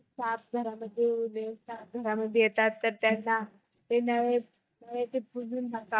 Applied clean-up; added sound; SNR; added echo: neural mask model DeepFilterNet 3.